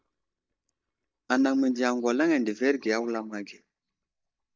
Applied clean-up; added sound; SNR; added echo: neural mask model DeepFilterNet 3.